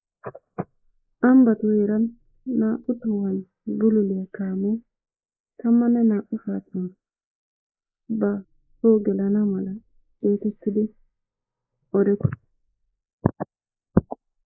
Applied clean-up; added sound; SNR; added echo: neural mask model Resemble Enhance denoiser.